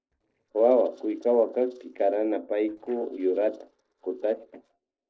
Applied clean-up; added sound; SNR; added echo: neural separator model SepFormer DNS4.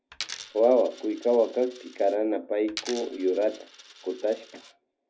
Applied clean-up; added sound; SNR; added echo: none; Coin (dropping); 17 dB; reverberation time 0.4 s.